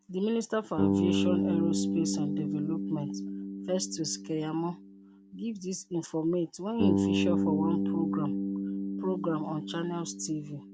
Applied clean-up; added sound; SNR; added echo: none; Bass guitar; -2 dB; none.